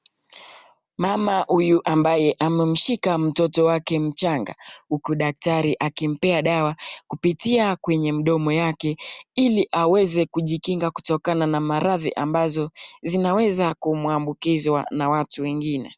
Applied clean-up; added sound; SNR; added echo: none; none; none; none.